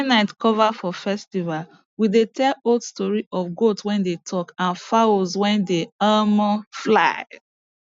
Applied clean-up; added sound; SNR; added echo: none; none; none; none.